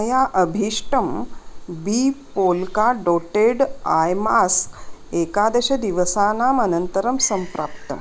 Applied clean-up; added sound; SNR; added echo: none; Gull, seagull / Fowl; 11 dB; none.